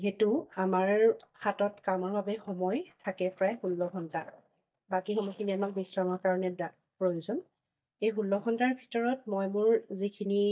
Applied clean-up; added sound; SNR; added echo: neural mask model DeepFilterNet 3.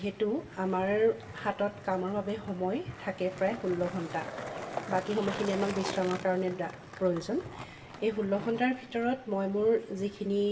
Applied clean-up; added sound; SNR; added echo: none; Skateboard; 12 dB; reverberation time 0.7 s.